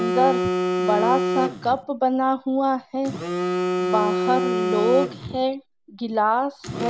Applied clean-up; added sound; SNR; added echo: none; Telephone; 2 dB; none.